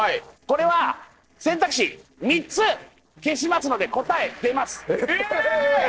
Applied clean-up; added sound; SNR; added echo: neural separator model SepFormer DNS4.